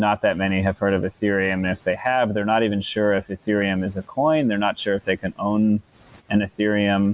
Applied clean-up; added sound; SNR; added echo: none; none; none; none.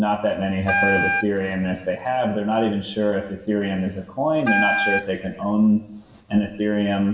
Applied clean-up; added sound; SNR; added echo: none; Wind instrument, woodwind instrument; 1 dB; reverberation time 0.8 s.